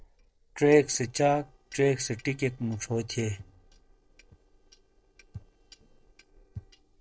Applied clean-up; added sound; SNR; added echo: neural separator model SepFormer DNS4.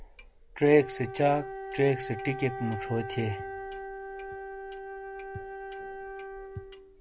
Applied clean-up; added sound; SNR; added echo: none; Clock + Wind instrument, woodwind instrument; 9 dB; none.